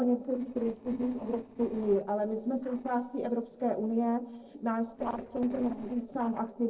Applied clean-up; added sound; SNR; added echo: neural separator model SepFormer DNS4.